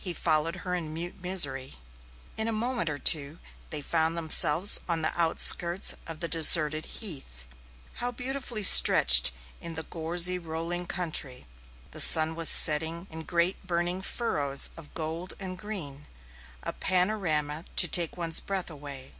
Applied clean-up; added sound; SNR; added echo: none; none; none; none.